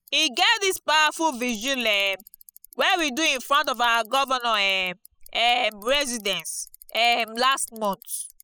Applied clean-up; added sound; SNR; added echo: classical method spectral subtraction.